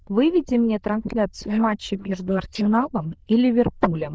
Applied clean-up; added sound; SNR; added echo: neural diffusion model UNIVERSE++.